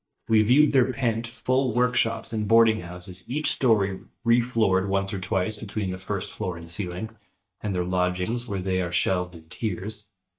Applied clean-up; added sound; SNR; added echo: neural mask model DeepFilterNet 3.